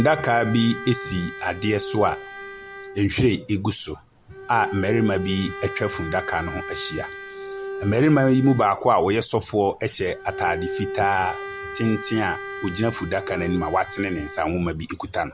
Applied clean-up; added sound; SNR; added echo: none; Bowed string instrument; 11 dB; none.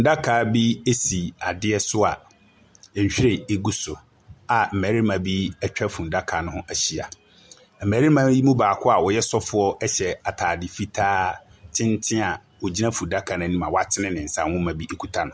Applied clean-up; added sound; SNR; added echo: none; none; none; none.